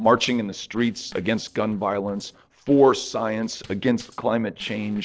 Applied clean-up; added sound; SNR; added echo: neural separator model SepFormer DNS4.